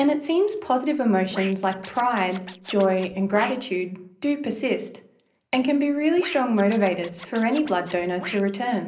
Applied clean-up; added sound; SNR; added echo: none; Scratching (performance technique); 16 dB; reverberation time 0.5 s.